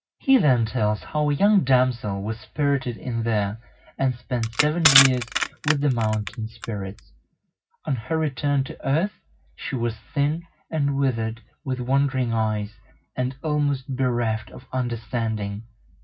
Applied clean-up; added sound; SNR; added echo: none; Crushing; 2 dB; reverberation time 0.4 s.